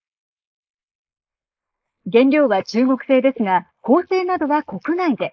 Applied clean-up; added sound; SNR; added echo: neural mask model Resemble Enhance denoiser.